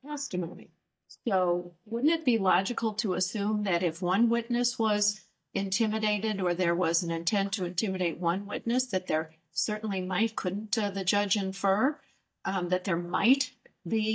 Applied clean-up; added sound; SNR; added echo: neural mask model DeepFilterNet 3.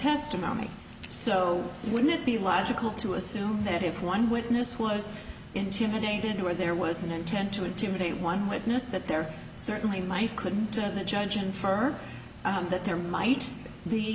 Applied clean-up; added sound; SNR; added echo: none; none; none; none.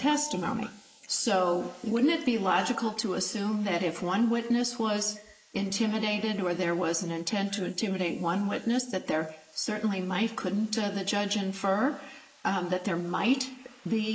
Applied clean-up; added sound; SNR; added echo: neural mask model Resemble Enhance denoiser.